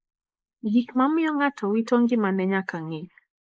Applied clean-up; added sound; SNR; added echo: neural mask model Resemble Enhance denoiser.